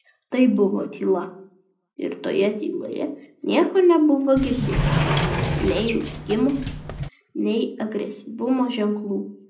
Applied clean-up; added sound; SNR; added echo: none; Sliding door; 2 dB; reverberation time 0.5 s.